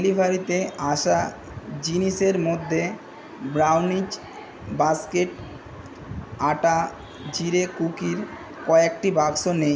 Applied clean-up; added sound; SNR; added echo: none; none; none; none.